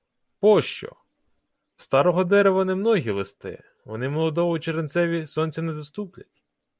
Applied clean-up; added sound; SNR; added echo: none; none; none; none.